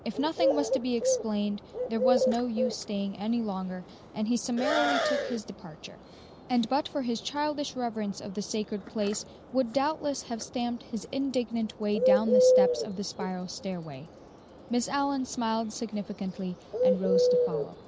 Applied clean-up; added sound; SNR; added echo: none; Bird; 0 dB; none.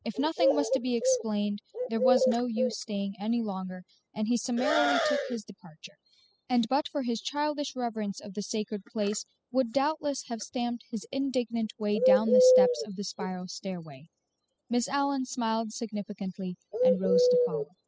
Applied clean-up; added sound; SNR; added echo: classical method spectral subtraction.